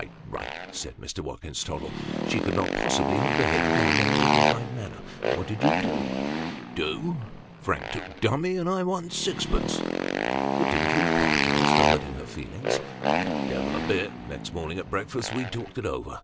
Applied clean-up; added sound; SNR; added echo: none; Motorcycle; -3 dB; none.